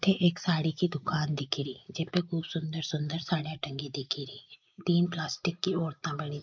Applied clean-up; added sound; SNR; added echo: neural mask model Resemble Enhance denoiser.